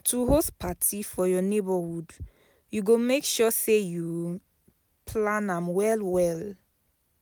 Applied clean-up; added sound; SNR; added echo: none; none; none; none.